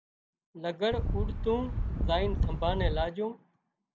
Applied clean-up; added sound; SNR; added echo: none; Wind; -3 dB; none.